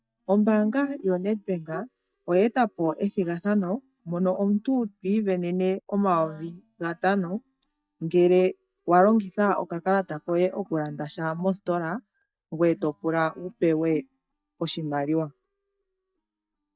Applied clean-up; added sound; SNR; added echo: neural mask model DeepFilterNet 3.